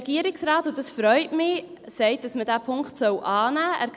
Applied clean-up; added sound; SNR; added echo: none; none; none; none.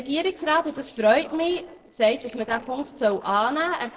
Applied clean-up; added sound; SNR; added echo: neural separator model SepFormer DNS4.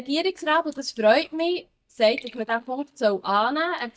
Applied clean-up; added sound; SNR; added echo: neural mask model DeepFilterNet 3.